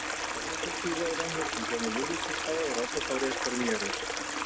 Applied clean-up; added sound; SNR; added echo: none; Stream; -2 dB; none.